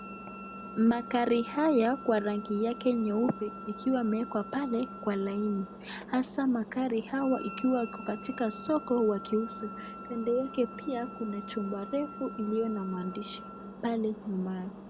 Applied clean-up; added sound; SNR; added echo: none; Engine + Wind instrument, woodwind instrument; 12 dB; none.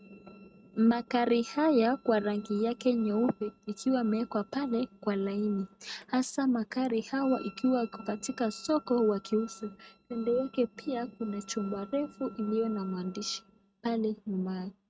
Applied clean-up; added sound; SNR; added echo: neural mask model RNNoise.